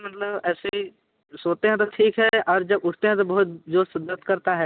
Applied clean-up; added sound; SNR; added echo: none; none; none; none.